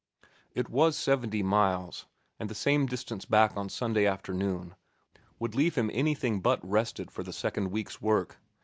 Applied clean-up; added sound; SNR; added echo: none; none; none; none.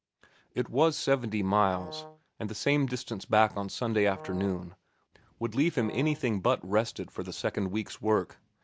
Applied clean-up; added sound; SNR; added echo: none; Brass instrument; 16 dB; none.